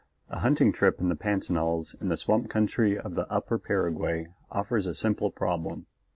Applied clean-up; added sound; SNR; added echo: none; none; none; none.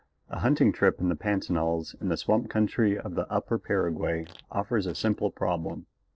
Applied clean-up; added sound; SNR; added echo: neural separator model SepFormer DNS4.